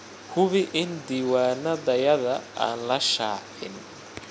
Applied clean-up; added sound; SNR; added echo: none; none; none; none.